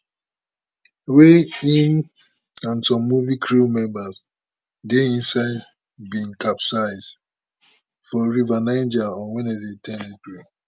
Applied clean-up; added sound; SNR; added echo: none; none; none; none.